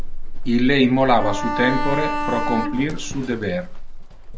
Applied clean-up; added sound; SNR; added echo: none; Livestock, farm animals, working animals + Bowed string instrument; 2 dB; none.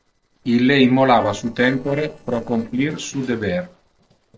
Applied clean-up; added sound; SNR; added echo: neural separator model SepFormer DNS4.